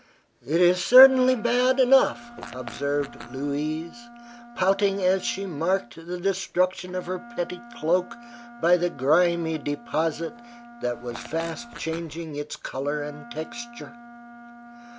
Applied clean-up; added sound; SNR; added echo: none; Fart + Wind instrument, woodwind instrument; 18 dB; none.